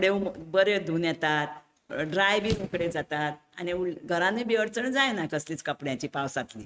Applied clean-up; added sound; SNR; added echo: neural mask model RNNoise.